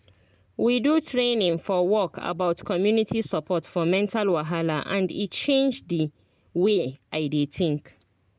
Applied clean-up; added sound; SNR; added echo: none; none; none; none.